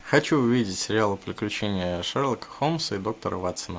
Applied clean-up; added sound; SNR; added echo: none; none; none; none.